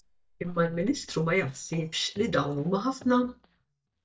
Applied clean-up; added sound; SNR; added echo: neural mask model DeepFilterNet 3.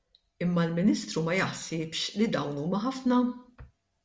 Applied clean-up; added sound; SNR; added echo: none; none; none; none.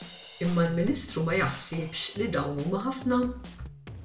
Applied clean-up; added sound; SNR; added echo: none; Drum kit; 15 dB; reverberation time 0.2 s.